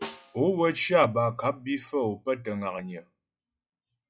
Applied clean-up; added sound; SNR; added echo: classical method log-MMSE.